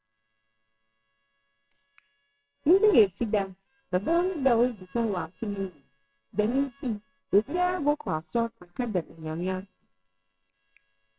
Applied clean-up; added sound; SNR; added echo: neural separator model SepFormer WHAMR!.